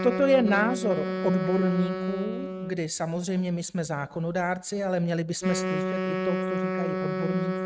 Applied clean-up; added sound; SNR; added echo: neural mask model RNNoise.